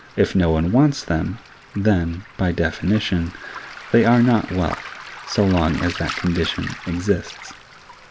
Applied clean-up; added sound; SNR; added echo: none; Waves, surf; 15 dB; none.